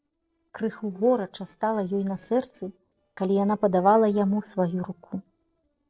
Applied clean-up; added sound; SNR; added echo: neural separator model SepFormer DNS4.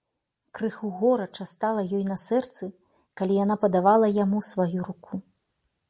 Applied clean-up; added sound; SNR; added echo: none; none; none; none.